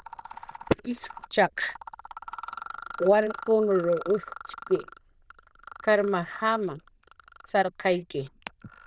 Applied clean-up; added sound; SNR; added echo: neural diffusion model UNIVERSE++.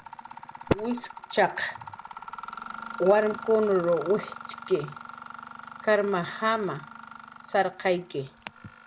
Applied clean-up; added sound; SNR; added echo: none; Mechanisms; 13 dB; none.